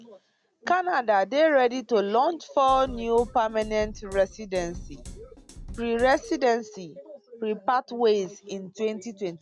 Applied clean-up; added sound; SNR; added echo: none; Drum kit; 16 dB; none.